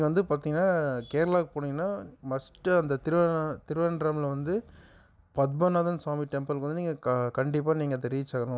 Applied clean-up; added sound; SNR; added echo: none; none; none; none.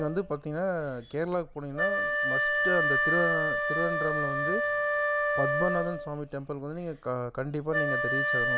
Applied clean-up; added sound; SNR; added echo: none; Wind instrument, woodwind instrument; -3 dB; none.